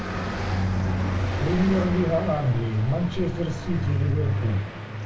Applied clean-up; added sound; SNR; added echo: none; Car passing by; 1 dB; reverberation time 0.2 s.